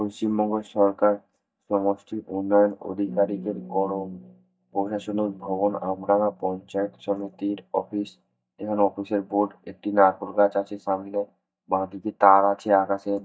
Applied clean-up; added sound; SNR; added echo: neural mask model DeepFilterNet 3.